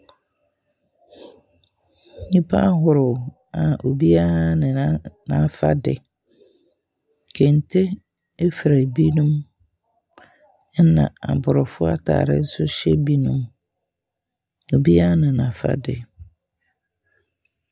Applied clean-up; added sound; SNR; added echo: none; none; none; none.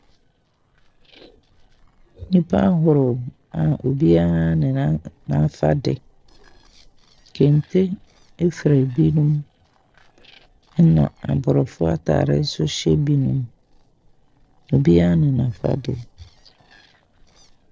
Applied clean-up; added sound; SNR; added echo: neural separator model SepFormer DNS4.